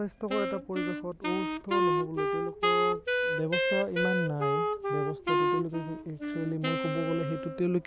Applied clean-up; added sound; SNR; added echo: none; Wind instrument, woodwind instrument; -3 dB; none.